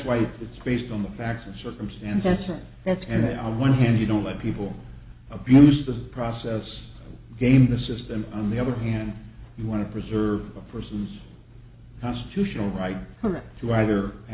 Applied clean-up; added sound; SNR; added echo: none; none; none; none.